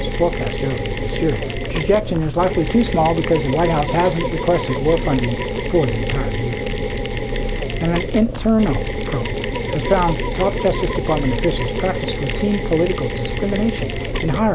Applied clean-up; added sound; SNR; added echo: none; Mechanisms; 5 dB; none.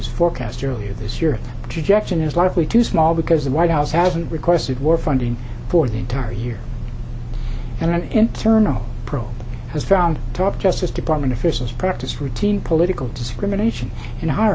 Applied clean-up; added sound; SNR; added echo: none; none; none; none.